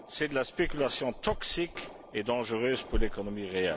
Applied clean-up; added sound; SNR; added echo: none; Alarm; 19 dB; none.